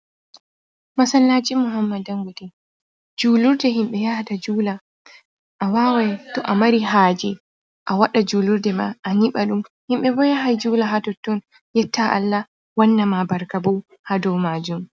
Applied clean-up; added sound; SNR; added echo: none; none; none; none.